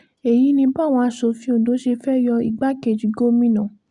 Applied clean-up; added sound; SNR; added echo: none; none; none; none.